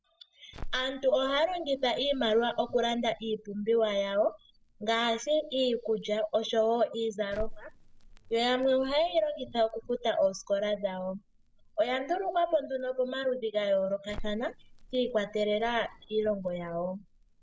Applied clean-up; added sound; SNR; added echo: none; Crackle; 16 dB; none.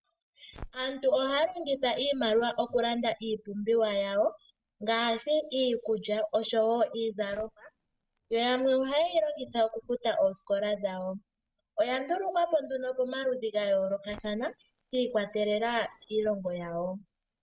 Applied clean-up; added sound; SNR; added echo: neural mask model RNNoise.